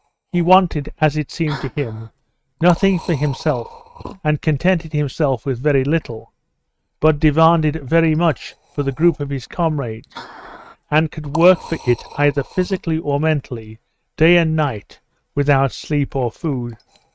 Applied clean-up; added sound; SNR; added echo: neural mask model RNNoise.